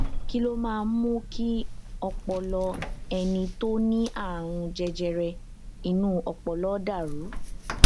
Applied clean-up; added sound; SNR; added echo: none; Slam; 1 dB; none.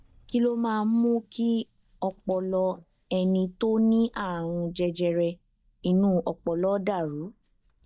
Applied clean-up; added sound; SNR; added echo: neural mask model DeepFilterNet 3.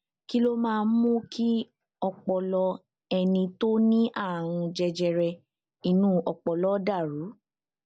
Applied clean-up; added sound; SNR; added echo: none; none; none; none.